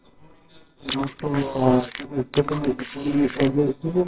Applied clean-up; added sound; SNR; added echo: neural separator model SepFormer WHAMR!.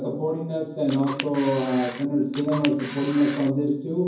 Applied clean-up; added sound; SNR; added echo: none; Camera; 12 dB; reverberation time 0.9 s.